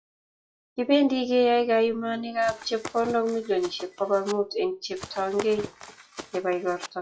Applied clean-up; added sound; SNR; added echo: classical method WPE with log-MMSE.